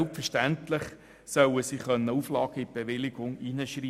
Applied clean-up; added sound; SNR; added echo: none; none; none; none.